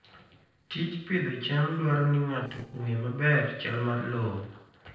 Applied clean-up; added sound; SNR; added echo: neural separator model SepFormer DNS4.